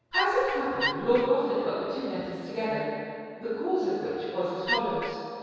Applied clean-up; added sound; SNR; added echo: none; Wood; 4 dB; reverberation time 2.2 s.